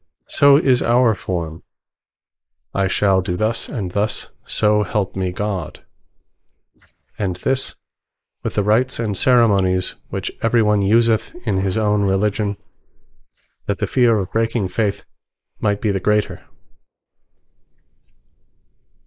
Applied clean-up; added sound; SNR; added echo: neural mask model Resemble Enhance denoiser.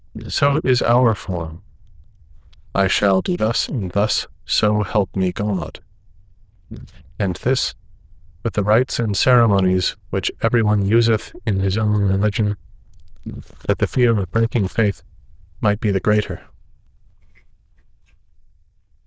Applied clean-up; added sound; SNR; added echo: neural diffusion model UNIVERSE++.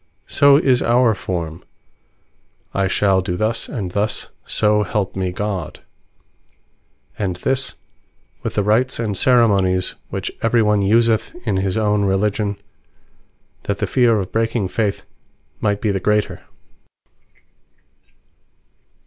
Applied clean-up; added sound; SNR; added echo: none; none; none; none.